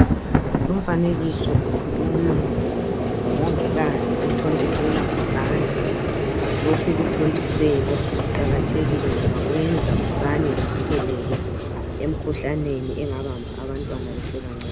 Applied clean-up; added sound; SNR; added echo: none; Vehicle + Thunder; -4 dB; none.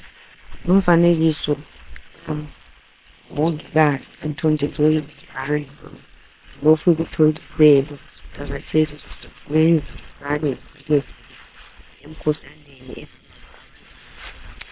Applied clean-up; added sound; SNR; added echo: neural separator model SepFormer WHAM!.